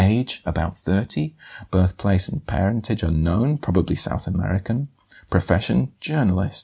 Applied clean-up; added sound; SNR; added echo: none; none; none; none.